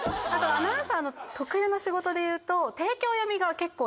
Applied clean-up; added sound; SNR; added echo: none; Knock / Wood; 19 dB; none.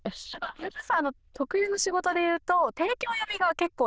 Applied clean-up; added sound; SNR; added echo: neural diffusion model UNIVERSE++.